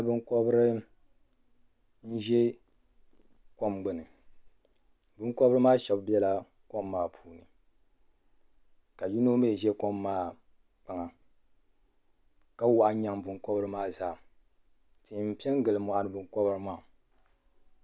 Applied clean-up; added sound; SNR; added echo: none; none; none; none.